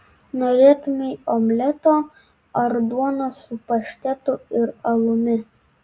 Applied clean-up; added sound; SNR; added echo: none; none; none; none.